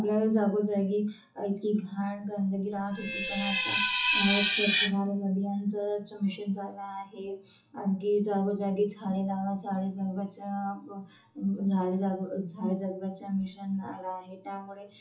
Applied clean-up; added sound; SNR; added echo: classical method WPE with log-MMSE.